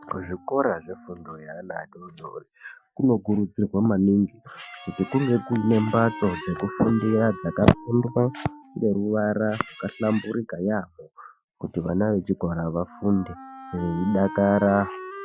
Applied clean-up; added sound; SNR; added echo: classical method Wiener filter.